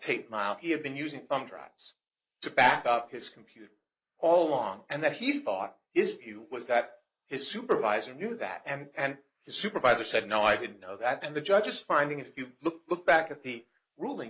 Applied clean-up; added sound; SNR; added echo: neural mask model Resemble Enhance denoiser.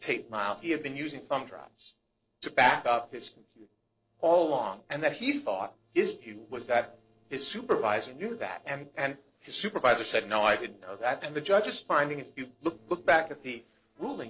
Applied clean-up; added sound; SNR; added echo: neural separator model SepFormer DNS4.